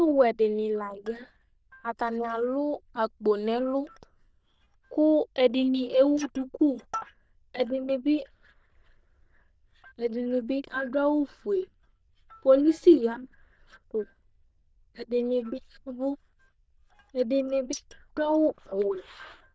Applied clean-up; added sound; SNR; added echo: neural diffusion model UNIVERSE++.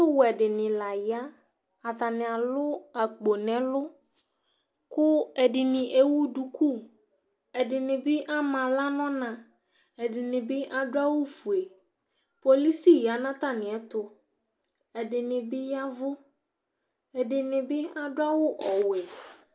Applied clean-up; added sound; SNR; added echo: none; none; none; none.